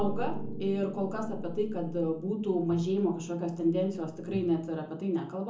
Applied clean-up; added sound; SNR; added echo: none; Piano; 8 dB; reverberation time 0.6 s.